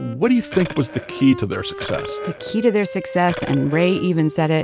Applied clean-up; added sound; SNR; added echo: none; Burping, eructation + Wind instrument, woodwind instrument; 12 dB; none.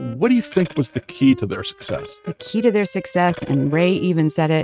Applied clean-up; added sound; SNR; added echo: neural mask model RNNoise.